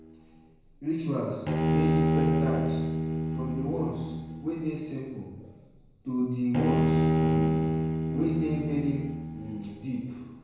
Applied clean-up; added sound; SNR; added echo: none; Bowed string instrument; -4 dB; reverberation time 1.0 s.